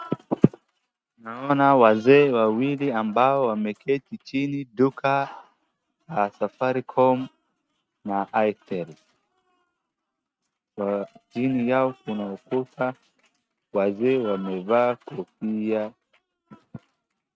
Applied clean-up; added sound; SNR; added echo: neural mask model RNNoise.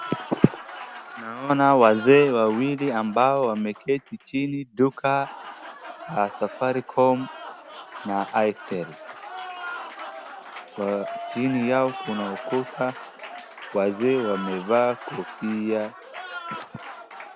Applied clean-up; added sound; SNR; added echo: none; Applause; 13 dB; none.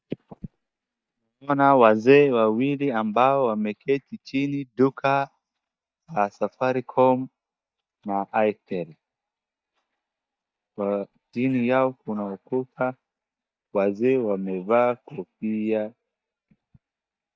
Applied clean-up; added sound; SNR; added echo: neural mask model DeepFilterNet 3.